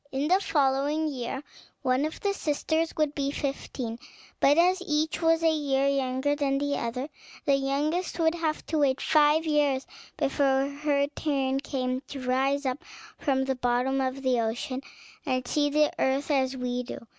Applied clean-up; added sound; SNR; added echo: none; none; none; none.